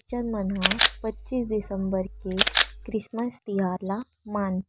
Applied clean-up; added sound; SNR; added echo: none; Camera; -1 dB; none.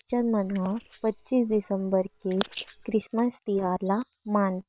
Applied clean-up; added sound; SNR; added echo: neural separator model SepFormer WHAM!.